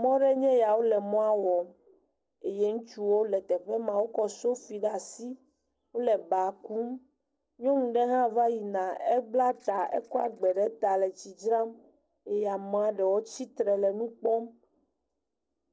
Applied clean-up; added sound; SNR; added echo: neural separator model SepFormer DNS4.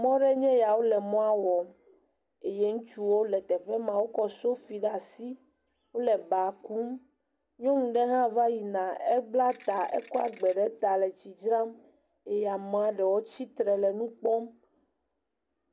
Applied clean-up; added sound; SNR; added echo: none; Ratchet, pawl / Percussion; 18 dB; none.